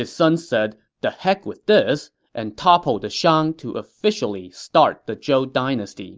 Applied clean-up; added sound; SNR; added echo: none; none; none; none.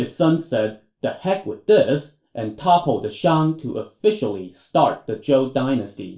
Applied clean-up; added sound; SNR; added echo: none; none; none; reverberation time 0.3 s.